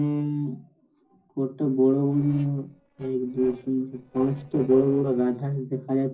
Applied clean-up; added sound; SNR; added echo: neural separator model SepFormer DNS4.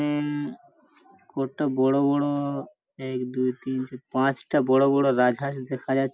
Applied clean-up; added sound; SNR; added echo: none; none; none; none.